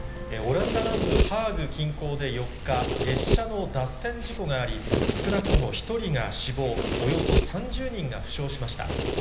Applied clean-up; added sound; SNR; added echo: none; Domestic sounds, home sounds; -1 dB; reverberation time 0.8 s.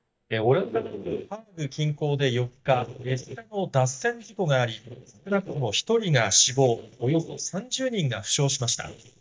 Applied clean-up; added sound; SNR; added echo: neural mask model DeepFilterNet 3.